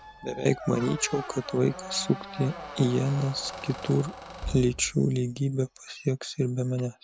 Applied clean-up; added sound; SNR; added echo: none; Squeak; 13 dB; none.